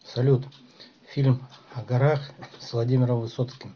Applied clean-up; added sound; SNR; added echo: none; none; none; none.